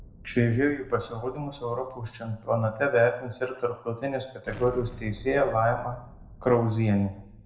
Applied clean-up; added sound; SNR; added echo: none; Explosion; 20 dB; reverberation time 0.6 s.